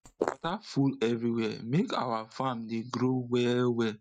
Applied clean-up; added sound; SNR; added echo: neural mask model RNNoise.